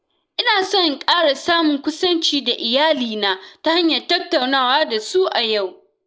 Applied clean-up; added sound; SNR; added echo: neural mask model Resemble Enhance denoiser.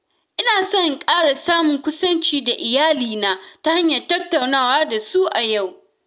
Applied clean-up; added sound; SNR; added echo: none; none; none; none.